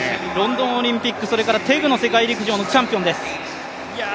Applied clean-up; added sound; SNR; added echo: none; Wind instrument, woodwind instrument; 19 dB; none.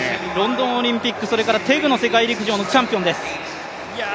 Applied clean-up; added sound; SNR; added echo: none; none; none; none.